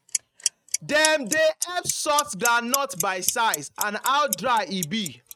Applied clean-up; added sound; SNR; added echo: neural mask model RNNoise.